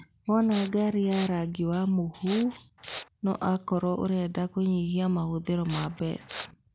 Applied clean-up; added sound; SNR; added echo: none; Respiratory sounds; 8 dB; none.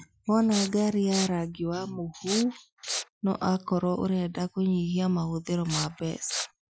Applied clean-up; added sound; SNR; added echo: classical method Wiener filter.